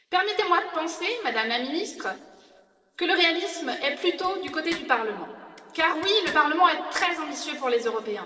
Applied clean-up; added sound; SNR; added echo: neural separator model SepFormer DNS4.